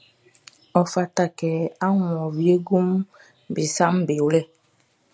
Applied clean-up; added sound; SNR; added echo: none; none; none; none.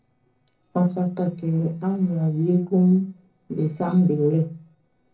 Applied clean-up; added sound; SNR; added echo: neural separator model SepFormer DNS4.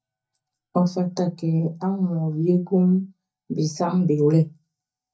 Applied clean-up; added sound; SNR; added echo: neural mask model DeepFilterNet 3.